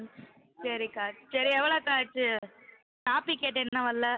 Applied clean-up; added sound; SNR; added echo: none; none; none; none.